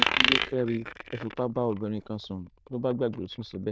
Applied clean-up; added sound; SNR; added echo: neural diffusion model UNIVERSE++.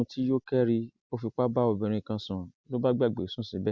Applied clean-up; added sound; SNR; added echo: none; none; none; none.